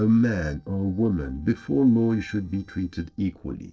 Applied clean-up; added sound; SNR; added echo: neural separator model SepFormer DNS4.